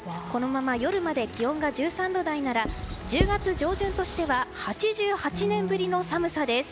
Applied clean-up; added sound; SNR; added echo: none; Writing; 6 dB; none.